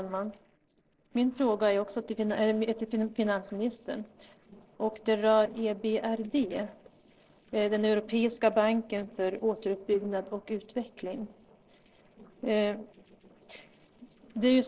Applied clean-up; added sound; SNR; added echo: neural separator model SepFormer DNS4.